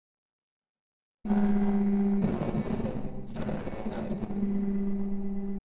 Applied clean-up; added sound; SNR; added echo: neural separator model SepFormer DNS4.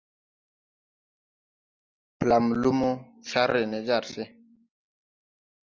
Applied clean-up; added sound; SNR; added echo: none; none; none; none.